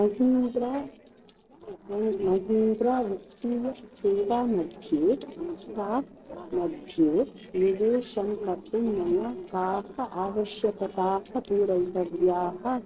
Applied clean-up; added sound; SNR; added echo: neural separator model SepFormer DNS4.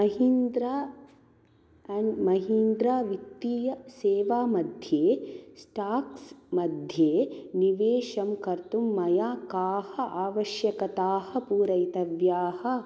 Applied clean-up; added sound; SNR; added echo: none; none; none; none.